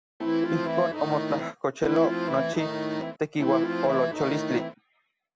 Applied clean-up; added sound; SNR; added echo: none; Accordion; -1 dB; none.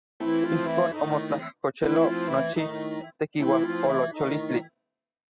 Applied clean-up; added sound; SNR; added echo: classical method spectral subtraction.